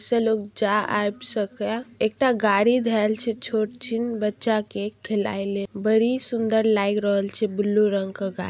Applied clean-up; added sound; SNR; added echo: none; none; none; none.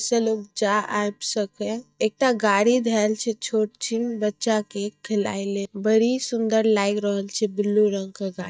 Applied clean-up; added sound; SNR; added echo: neural mask model DeepFilterNet 3.